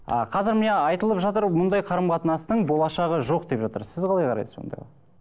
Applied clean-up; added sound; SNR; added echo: none; none; none; none.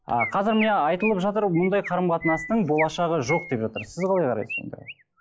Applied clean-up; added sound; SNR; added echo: classical method log-MMSE.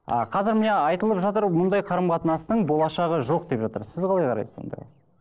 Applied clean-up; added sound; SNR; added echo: neural separator model SepFormer DNS4.